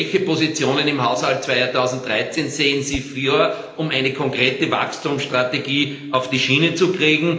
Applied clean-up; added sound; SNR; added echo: none; Whoosh, swoosh, swish; 15 dB; reverberation time 0.9 s.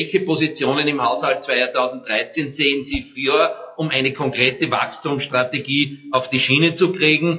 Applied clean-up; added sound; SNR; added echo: classical method WPE with log-MMSE.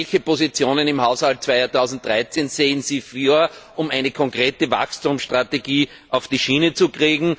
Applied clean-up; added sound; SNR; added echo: none; none; none; none.